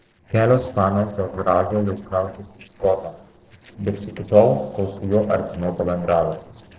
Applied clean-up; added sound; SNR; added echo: neural separator model SepFormer DNS4.